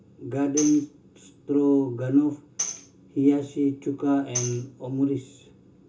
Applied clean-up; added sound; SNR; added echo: none; Tambourine; 12 dB; reverberation time 0.2 s.